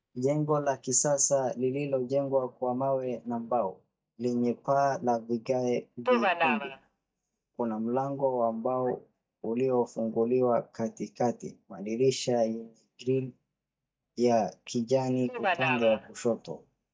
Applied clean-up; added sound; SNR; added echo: neural mask model DeepFilterNet 3.